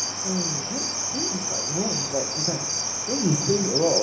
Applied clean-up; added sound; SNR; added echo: none; Cricket; -1 dB; reverberation time 1.0 s.